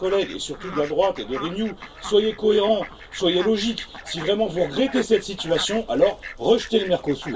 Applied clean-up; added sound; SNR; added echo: none; Fowl; 15 dB; reverberation time 0.2 s.